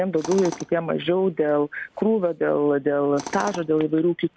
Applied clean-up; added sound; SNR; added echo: none; Tools; 18 dB; none.